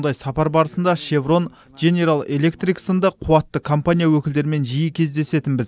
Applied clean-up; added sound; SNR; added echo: none; none; none; none.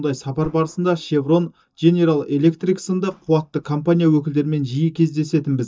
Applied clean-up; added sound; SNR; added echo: neural mask model DeepFilterNet 3.